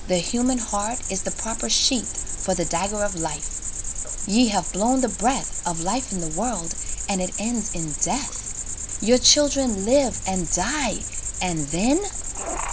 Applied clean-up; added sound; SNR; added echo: none; Cricket; 4 dB; none.